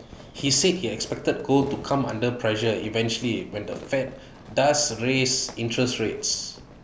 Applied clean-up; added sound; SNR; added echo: none; Fireworks; 19 dB; none.